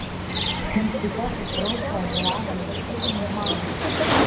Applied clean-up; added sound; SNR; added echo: none; Cricket; -5 dB; reverberation time 0.5 s.